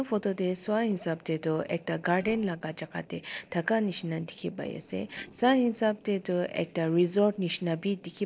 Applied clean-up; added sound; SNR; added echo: neural separator model SepFormer DNS4.